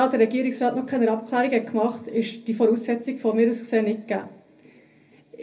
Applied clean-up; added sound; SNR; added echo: none; none; none; reverberation time 0.3 s.